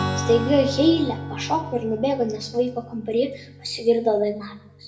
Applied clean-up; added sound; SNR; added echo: none; Strum; 9 dB; reverberation time 0.6 s.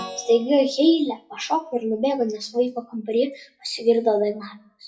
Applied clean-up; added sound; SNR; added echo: classical method WPE with log-MMSE.